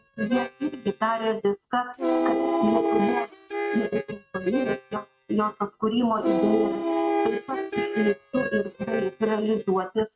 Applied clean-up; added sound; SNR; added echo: neural mask model RNNoise.